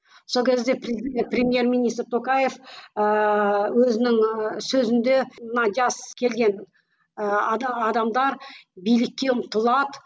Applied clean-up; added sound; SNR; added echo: none; none; none; none.